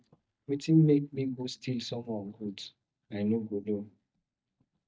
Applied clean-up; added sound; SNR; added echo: neural mask model DeepFilterNet 3.